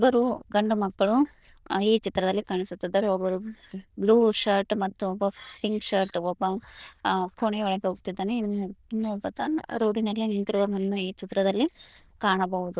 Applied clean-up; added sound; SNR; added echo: neural diffusion model UNIVERSE++.